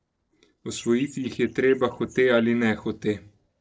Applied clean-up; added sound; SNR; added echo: neural separator model SepFormer DNS4.